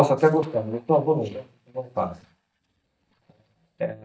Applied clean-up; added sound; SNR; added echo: neural mask model DeepFilterNet 3.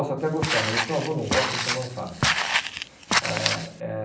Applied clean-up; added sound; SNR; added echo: none; Walk, footsteps; -3 dB; reverberation time 0.6 s.